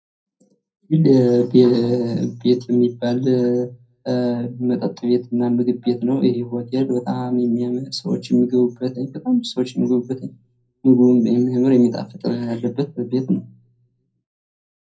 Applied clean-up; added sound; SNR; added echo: none; none; none; reverberation time 0.2 s.